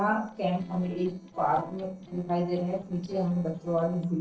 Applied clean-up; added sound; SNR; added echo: neural separator model SepFormer DNS4.